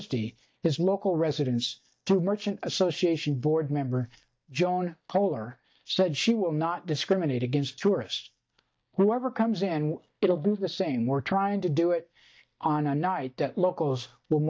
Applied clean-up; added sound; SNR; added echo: neural mask model DeepFilterNet 3.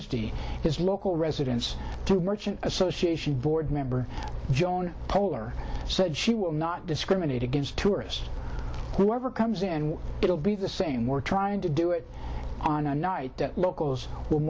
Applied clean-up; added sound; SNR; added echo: none; none; none; none.